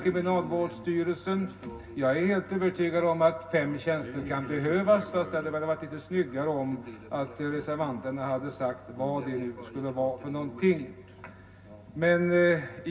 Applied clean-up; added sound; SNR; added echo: none; none; none; reverberation time 0.4 s.